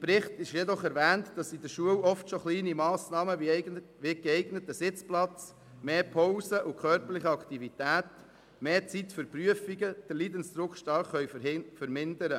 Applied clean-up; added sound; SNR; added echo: none; none; none; none.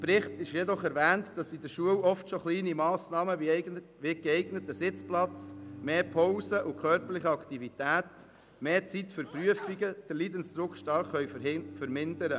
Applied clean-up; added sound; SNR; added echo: none; Bowed string instrument + Sneeze; 18 dB; none.